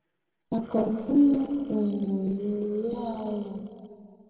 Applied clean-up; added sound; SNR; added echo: neural separator model SepFormer DNS4.